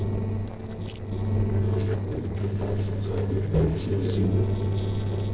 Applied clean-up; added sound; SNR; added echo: neural separator model SepFormer DNS4.